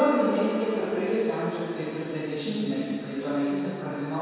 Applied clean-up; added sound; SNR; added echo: none; Wind instrument, woodwind instrument; 17 dB; reverberation time 2.2 s.